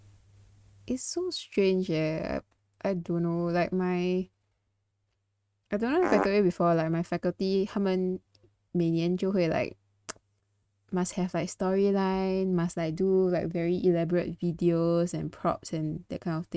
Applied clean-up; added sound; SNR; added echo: neural mask model RNNoise.